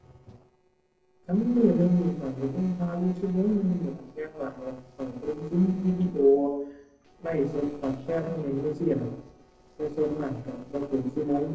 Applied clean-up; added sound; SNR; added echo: neural separator model SepFormer DNS4.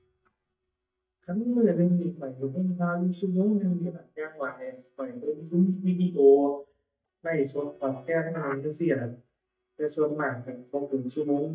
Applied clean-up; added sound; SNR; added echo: neural mask model DeepFilterNet 3.